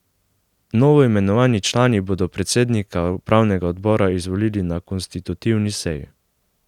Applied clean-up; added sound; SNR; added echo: none; none; none; none.